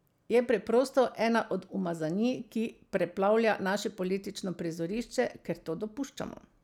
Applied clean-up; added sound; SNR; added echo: none; none; none; none.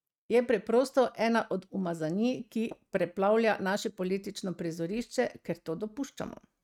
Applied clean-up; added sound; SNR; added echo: neural mask model RNNoise.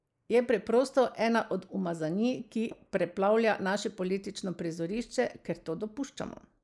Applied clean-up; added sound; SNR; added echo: neural mask model Resemble Enhance denoiser.